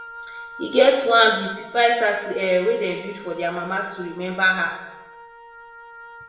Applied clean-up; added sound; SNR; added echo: none; Wind instrument, woodwind instrument; 19 dB; reverberation time 0.9 s.